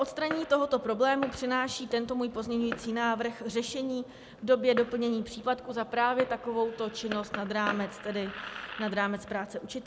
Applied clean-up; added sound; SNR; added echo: none; Fireworks; 14 dB; none.